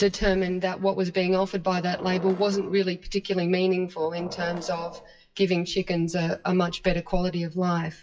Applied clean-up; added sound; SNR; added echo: classical method WPE with log-MMSE.